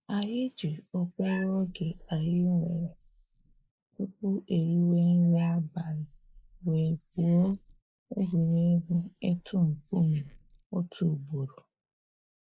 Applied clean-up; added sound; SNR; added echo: neural mask model Resemble Enhance denoiser.